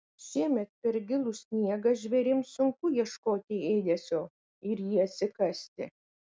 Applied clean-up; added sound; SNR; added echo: none; none; none; none.